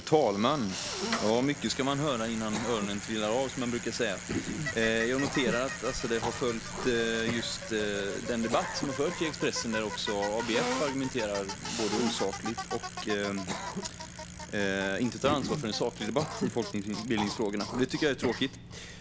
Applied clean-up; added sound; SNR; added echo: none; Bicycle + Cough; 6 dB; none.